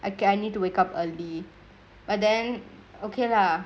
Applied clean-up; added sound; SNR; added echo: none; none; none; none.